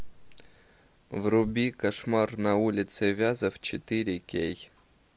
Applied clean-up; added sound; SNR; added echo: none; none; none; none.